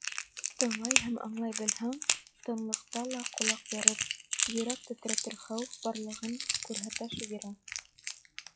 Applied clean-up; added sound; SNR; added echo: classical method log-MMSE.